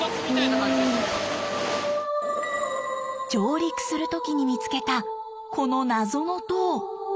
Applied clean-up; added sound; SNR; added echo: none; none; none; none.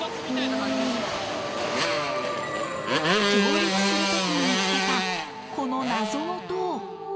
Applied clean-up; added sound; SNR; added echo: none; Motorcycle; -2 dB; none.